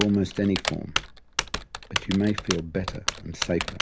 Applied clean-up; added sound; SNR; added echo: none; Typing; 4 dB; none.